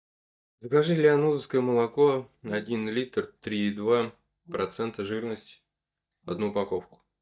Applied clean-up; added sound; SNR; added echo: neural mask model DeepFilterNet 3.